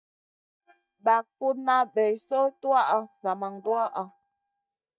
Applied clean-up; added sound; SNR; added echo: neural mask model DeepFilterNet 3.